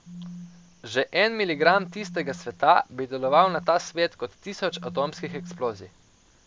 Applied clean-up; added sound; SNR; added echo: none; Telephone; 17 dB; none.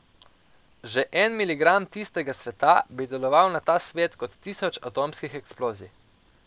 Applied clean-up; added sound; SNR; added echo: none; none; none; none.